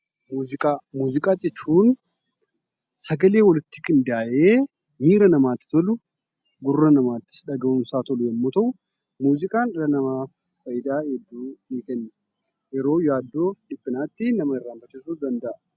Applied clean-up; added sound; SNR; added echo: none; none; none; none.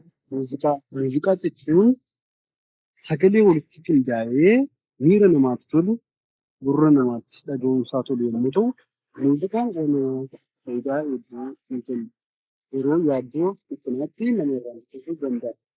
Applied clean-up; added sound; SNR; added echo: neural mask model Resemble Enhance denoiser.